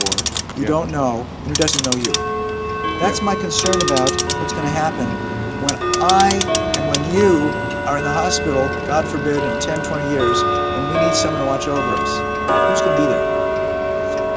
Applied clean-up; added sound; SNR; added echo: none; Tick-tock; 0 dB; none.